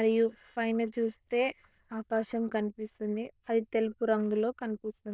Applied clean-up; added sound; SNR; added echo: neural diffusion model UNIVERSE++.